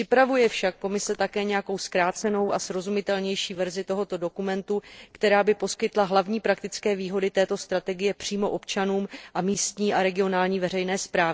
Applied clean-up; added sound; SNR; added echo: neural separator model SepFormer DNS4.